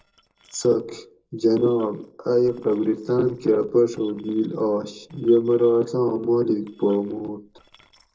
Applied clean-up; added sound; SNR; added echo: neural separator model SepFormer DNS4.